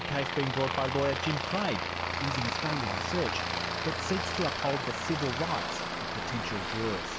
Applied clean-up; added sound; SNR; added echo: none; Aircraft; -1 dB; none.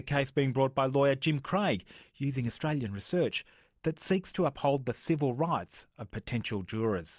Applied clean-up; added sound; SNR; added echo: none; none; none; none.